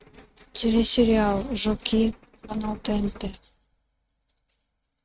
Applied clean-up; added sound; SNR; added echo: neural mask model RNNoise.